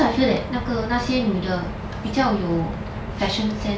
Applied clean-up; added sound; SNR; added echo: none; none; none; none.